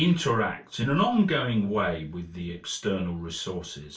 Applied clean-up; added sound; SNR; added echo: none; none; none; reverberation time 0.3 s.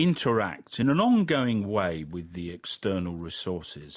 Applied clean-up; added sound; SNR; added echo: none; none; none; none.